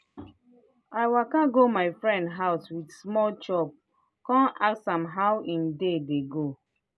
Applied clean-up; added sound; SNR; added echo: none; none; none; none.